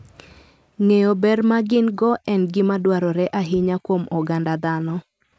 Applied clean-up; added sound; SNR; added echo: none; none; none; none.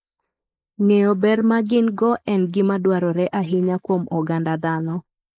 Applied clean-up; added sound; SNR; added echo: neural mask model Resemble Enhance denoiser.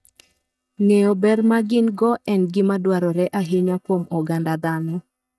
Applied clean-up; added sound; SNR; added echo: neural mask model DeepFilterNet 3.